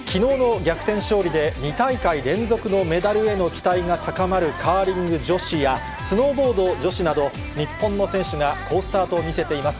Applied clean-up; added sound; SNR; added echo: none; none; none; none.